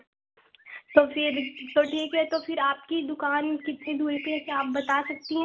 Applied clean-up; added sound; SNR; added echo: none; Bird; 15 dB; none.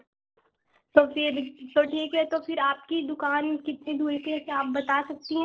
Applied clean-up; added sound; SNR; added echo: neural separator model SepFormer DNS4.